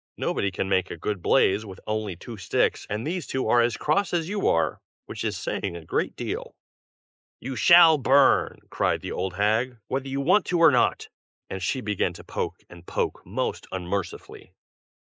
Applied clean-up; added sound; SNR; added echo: neural mask model Resemble Enhance denoiser.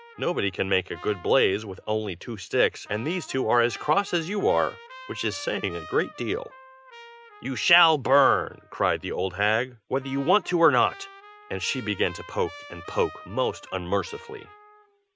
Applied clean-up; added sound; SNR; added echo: none; Trumpet; 20 dB; none.